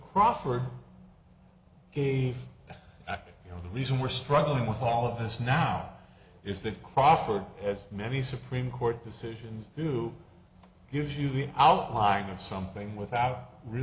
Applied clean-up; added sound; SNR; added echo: none; none; none; none.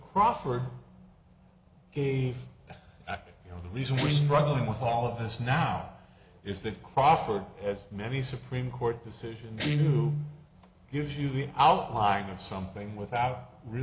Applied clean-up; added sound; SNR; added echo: none; Guitar; 6 dB; none.